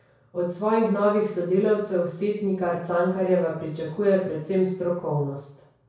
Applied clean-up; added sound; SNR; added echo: none; none; none; reverberation time 0.6 s.